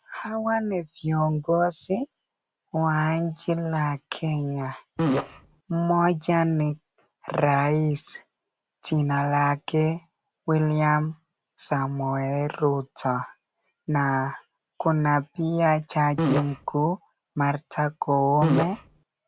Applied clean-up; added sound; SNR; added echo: none; Fart; 1 dB; none.